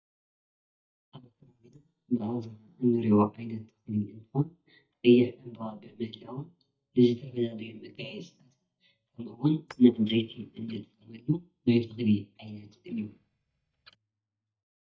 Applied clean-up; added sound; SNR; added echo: neural mask model DeepFilterNet 3.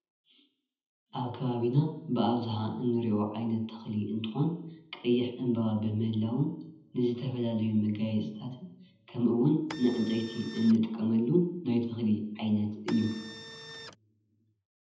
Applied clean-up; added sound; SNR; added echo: none; Printer; 14 dB; reverberation time 0.8 s.